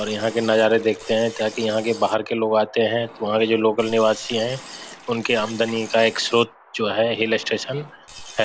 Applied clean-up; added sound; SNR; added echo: none; Liquid; 19 dB; none.